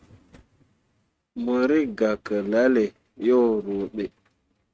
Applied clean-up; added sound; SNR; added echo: neural mask model RNNoise.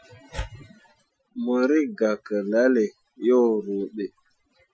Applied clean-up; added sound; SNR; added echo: classical method Wiener filter.